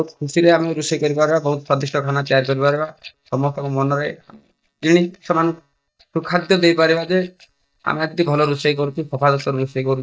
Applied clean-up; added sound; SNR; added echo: neural mask model DeepFilterNet 3.